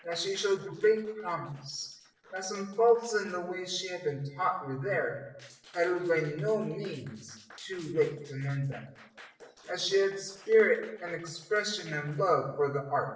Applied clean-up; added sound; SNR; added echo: neural separator model SepFormer DNS4.